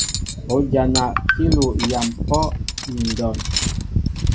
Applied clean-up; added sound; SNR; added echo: none; Cutlery, silverware; 0 dB; none.